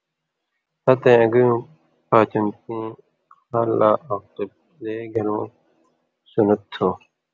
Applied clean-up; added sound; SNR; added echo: none; none; none; none.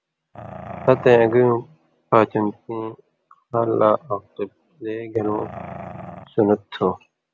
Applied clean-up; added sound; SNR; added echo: none; Growling; 14 dB; none.